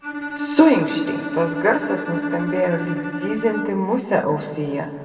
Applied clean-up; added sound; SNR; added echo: none; Bowed string instrument; 7 dB; reverberation time 1.9 s.